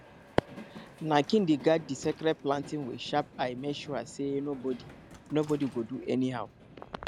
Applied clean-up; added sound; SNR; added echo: none; Train; 18 dB; none.